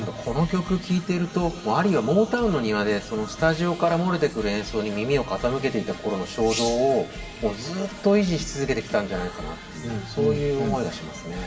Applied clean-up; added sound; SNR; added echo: none; none; none; reverberation time 2.0 s.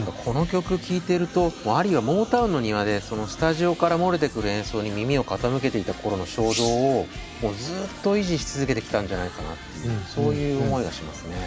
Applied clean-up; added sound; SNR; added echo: none; none; none; none.